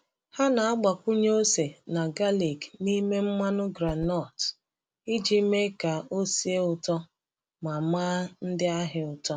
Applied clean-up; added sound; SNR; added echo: none; Whoosh, swoosh, swish; 14 dB; none.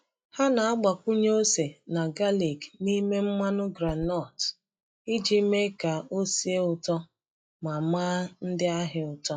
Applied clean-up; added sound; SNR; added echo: classical method log-MMSE.